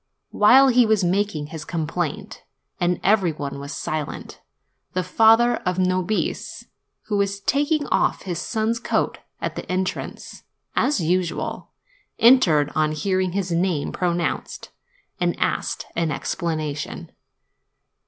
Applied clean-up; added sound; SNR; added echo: none; none; none; none.